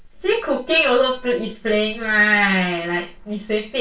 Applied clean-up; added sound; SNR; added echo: neural separator model SepFormer DNS4.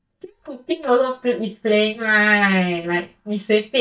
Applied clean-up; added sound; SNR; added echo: neural mask model DeepFilterNet 3.